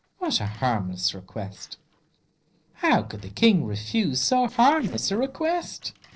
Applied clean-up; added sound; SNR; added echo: neural separator model SepFormer DNS4.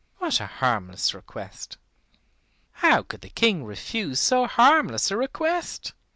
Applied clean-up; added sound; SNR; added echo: none; none; none; none.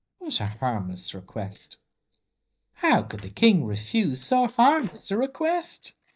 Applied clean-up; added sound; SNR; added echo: neural mask model DeepFilterNet 3.